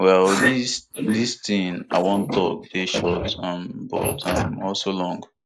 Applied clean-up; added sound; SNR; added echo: neural mask model Resemble Enhance denoiser.